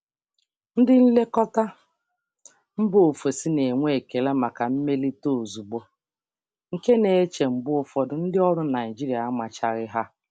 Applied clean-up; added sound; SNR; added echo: none; none; none; none.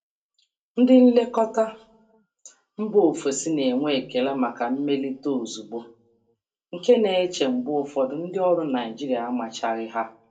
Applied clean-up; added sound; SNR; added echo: none; none; none; reverberation time 0.2 s.